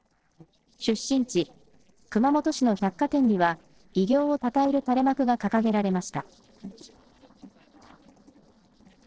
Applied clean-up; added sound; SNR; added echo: neural separator model SepFormer DNS4.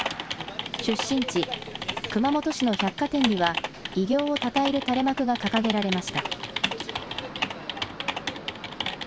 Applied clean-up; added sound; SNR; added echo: none; Typing; 5 dB; none.